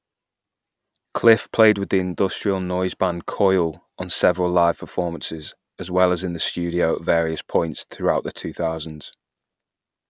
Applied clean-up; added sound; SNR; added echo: none; none; none; none.